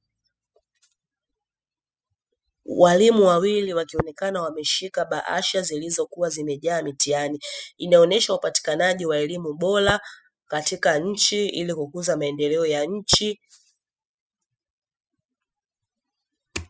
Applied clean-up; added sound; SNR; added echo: classical method spectral subtraction.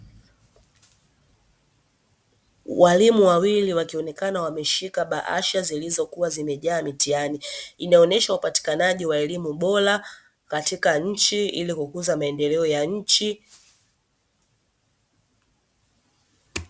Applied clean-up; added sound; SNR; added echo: none; none; none; none.